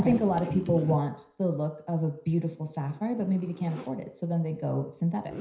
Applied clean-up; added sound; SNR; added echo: none; Zipper (clothing); 15 dB; reverberation time 0.5 s.